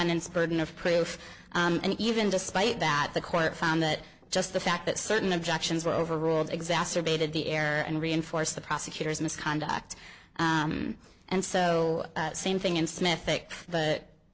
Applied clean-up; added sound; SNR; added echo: none; none; none; none.